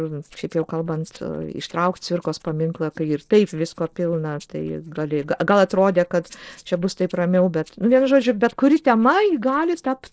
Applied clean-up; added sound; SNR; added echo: neural separator model SepFormer DNS4.